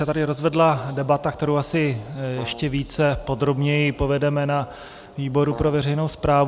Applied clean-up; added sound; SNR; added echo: none; Brass instrument; 16 dB; none.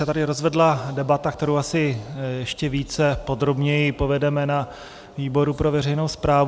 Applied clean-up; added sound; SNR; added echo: none; none; none; none.